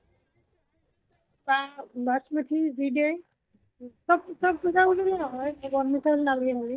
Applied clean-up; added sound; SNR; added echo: neural mask model DeepFilterNet 3.